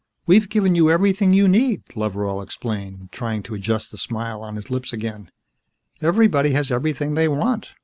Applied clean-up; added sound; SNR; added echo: none; none; none; none.